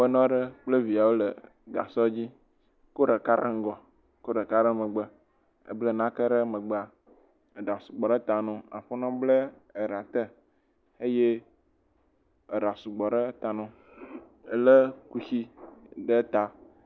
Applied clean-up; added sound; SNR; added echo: none; none; none; none.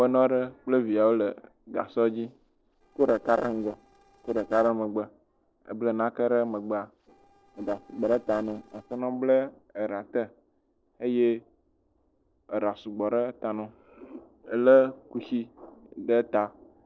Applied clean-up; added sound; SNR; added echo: neural separator model SepFormer DNS4.